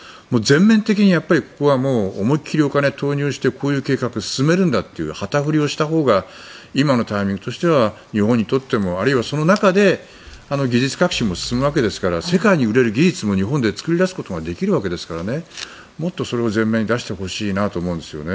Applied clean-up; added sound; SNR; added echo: none; none; none; none.